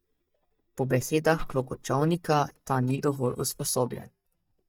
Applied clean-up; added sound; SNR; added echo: neural mask model DeepFilterNet 3.